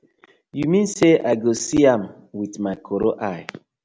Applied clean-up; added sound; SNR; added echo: none; none; none; none.